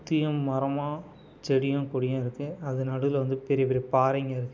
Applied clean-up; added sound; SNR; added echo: none; none; none; none.